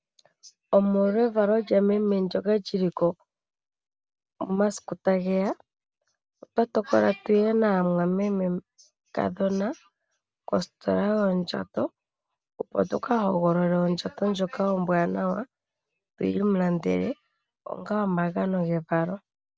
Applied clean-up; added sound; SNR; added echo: none; none; none; none.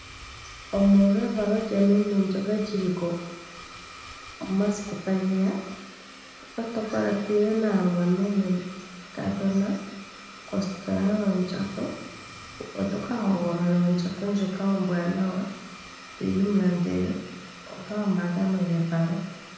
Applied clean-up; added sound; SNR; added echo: none; Domestic sounds, home sounds; 17 dB; reverberation time 0.9 s.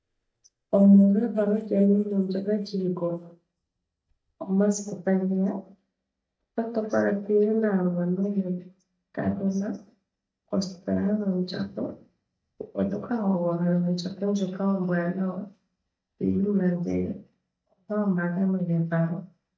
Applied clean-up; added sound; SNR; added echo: neural mask model DeepFilterNet 3.